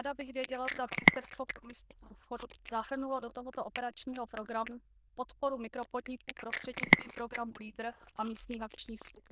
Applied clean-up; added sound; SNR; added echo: neural diffusion model UNIVERSE++.